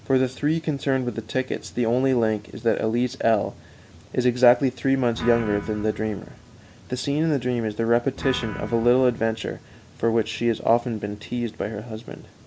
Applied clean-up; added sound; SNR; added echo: none; Guitar; 15 dB; none.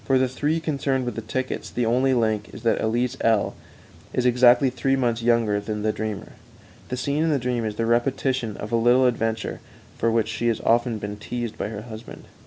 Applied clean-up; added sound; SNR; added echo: none; none; none; none.